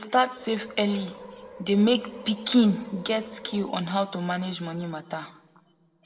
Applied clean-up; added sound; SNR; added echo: none; Subway, metro, underground; 18 dB; reverberation time 0.9 s.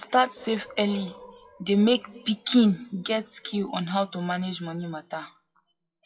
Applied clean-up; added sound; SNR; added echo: classical method WPE with log-MMSE.